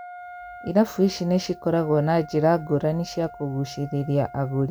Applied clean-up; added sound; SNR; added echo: none; Wind instrument, woodwind instrument; 18 dB; none.